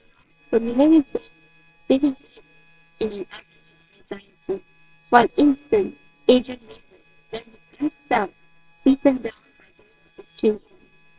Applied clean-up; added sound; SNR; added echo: neural separator model SepFormer WHAMR!.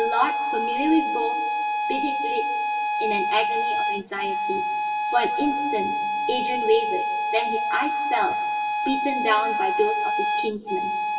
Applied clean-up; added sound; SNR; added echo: none; Harmonica; -2 dB; reverberation time 1.5 s.